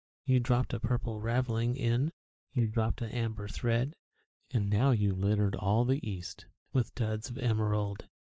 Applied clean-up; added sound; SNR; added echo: neural mask model DeepFilterNet 3.